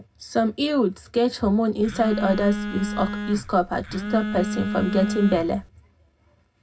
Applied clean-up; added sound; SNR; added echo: none; Telephone; 5 dB; reverberation time 0.2 s.